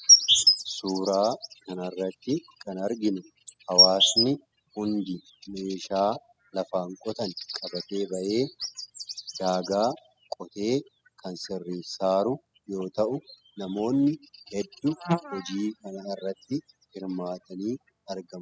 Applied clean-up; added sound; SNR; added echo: classical method spectral subtraction.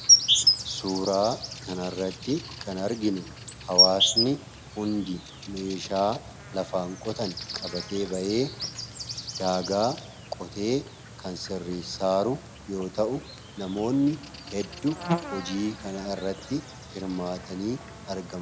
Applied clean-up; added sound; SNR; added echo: none; Insect; 1 dB; none.